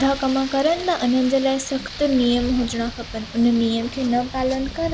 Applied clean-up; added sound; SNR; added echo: none; Rain; 13 dB; none.